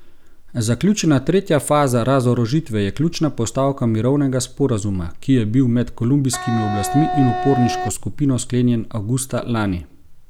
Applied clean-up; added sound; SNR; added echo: none; Wind instrument, woodwind instrument; 6 dB; none.